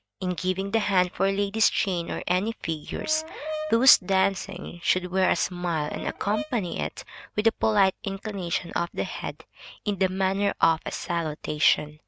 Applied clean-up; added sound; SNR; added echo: neural mask model RNNoise.